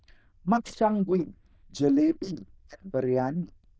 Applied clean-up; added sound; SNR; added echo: neural diffusion model UNIVERSE++.